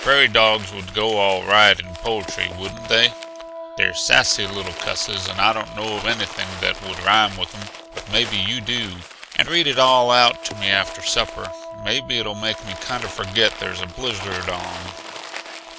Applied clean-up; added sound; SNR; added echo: none; Wind instrument, woodwind instrument + Crumpling, crinkling; 13 dB; none.